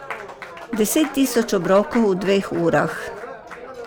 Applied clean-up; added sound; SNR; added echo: none; Applause; 13 dB; none.